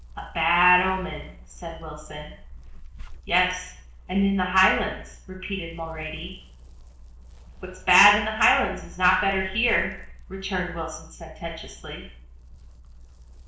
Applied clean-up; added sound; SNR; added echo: neural separator model SepFormer DNS4.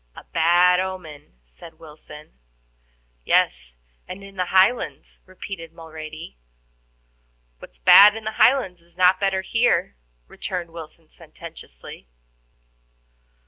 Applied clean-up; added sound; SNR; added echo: none; none; none; none.